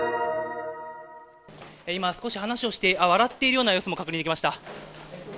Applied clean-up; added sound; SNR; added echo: none; none; none; none.